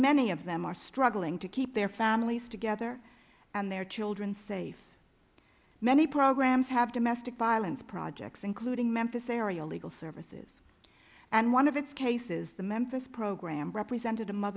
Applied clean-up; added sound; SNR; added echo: none; none; none; none.